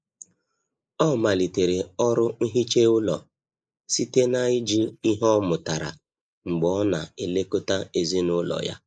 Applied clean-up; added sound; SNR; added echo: neural mask model Resemble Enhance denoiser.